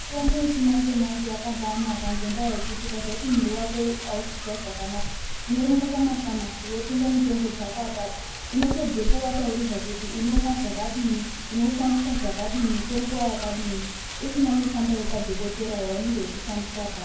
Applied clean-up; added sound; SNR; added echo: none; Wind; 4 dB; reverberation time 0.9 s.